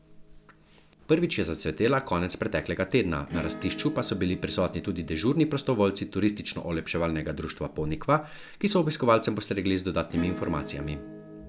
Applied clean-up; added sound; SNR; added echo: none; Acoustic guitar / Strum; 15 dB; none.